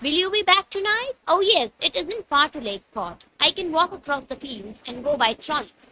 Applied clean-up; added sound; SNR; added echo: neural mask model RNNoise.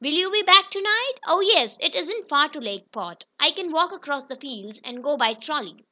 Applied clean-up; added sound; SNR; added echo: none; none; none; none.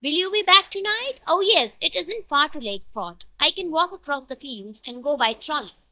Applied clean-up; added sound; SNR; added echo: neural mask model DeepFilterNet 3.